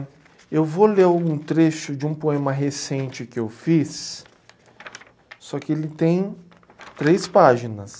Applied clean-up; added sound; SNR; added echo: none; none; none; none.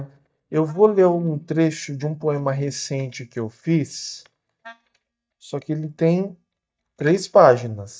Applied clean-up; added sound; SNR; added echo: neural mask model DeepFilterNet 3.